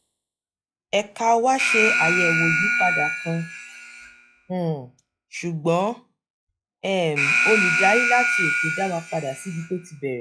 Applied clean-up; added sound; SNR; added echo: classical method log-MMSE.